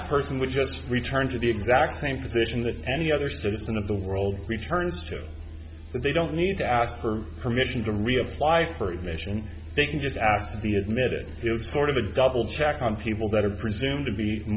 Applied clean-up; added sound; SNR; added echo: none; none; none; none.